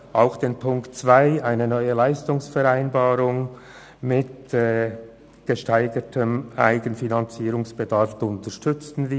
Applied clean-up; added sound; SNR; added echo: none; none; none; none.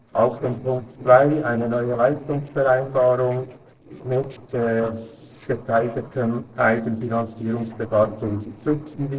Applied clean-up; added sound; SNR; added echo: neural separator model SepFormer DNS4.